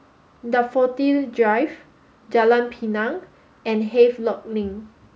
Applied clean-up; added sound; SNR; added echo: none; none; none; none.